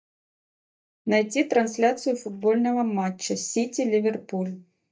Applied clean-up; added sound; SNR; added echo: neural mask model DeepFilterNet 3.